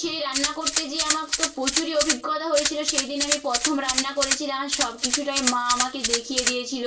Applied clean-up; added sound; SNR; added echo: none; Rattle (instrument); -1 dB; reverberation time 0.3 s.